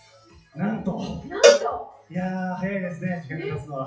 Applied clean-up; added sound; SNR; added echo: classical method WPE with log-MMSE.